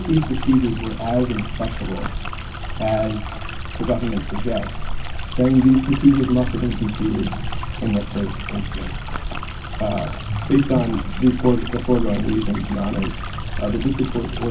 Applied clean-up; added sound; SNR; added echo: none; Stream; 5 dB; reverberation time 0.3 s.